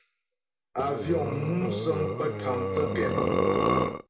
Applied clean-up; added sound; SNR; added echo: none; Burping, eructation; -4 dB; reverberation time 0.6 s.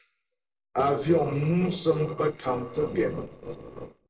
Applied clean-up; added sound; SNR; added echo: neural separator model SepFormer DNS4.